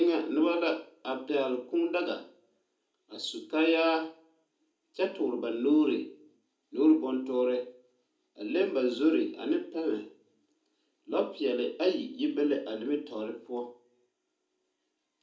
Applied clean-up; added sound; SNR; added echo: none; none; none; reverberation time 0.4 s.